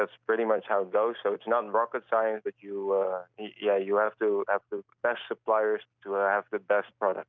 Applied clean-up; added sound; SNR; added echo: none; none; none; none.